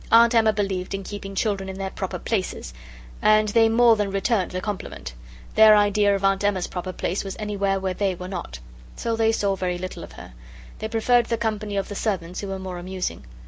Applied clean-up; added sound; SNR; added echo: none; none; none; none.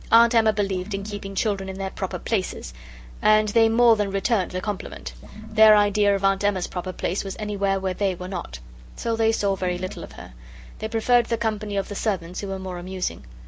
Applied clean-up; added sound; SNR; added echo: none; Sink (filling or washing) / Water; 18 dB; none.